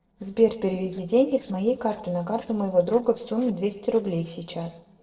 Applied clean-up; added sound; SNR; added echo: neural separator model SepFormer DNS4.